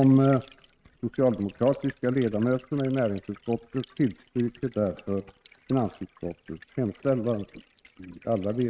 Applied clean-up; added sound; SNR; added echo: neural mask model RNNoise.